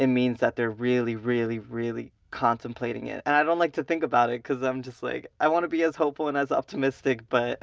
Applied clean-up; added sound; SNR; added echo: none; none; none; none.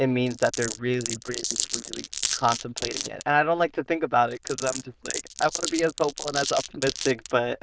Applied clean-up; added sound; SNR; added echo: neural diffusion model UNIVERSE++.